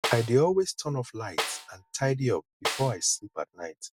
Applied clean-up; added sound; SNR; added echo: none; Snare drum; 9 dB; none.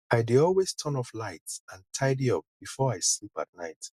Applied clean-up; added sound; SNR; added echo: none; none; none; none.